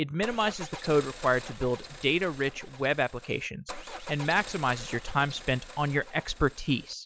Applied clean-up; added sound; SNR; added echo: none; Car; 14 dB; none.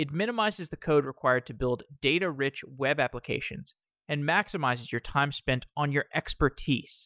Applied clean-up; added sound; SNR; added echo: none; none; none; none.